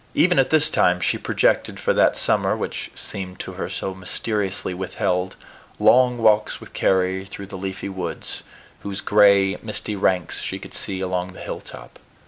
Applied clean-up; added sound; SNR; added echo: none; none; none; none.